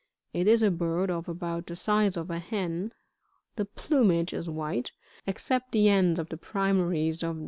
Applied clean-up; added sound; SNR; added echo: none; none; none; none.